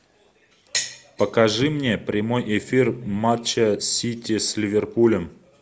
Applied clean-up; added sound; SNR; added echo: none; none; none; none.